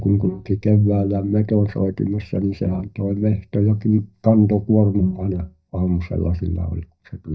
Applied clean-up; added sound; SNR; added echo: neural mask model DeepFilterNet 3.